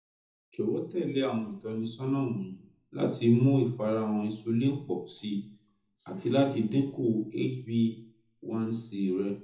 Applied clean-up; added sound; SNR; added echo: none; none; none; reverberation time 0.6 s.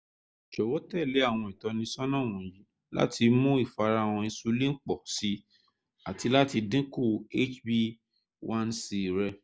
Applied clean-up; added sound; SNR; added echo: none; none; none; none.